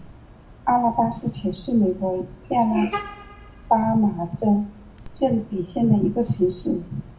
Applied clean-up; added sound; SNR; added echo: none; Vehicle horn, car horn, honking; 18 dB; reverberation time 0.5 s.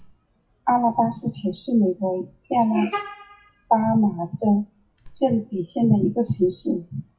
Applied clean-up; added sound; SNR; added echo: classical method WPE with log-MMSE.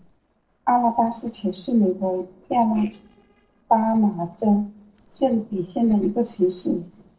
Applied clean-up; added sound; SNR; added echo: neural separator model SepFormer DNS4.